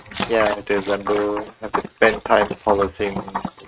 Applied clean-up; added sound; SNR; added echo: neural mask model RNNoise.